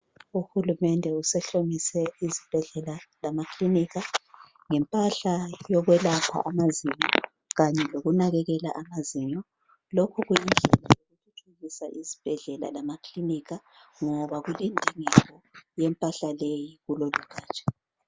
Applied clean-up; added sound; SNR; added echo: none; none; none; none.